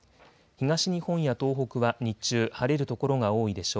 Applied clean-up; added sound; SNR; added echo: none; none; none; none.